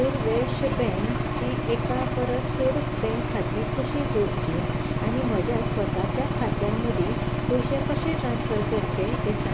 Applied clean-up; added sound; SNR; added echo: none; Engine / Aircraft; -2 dB; none.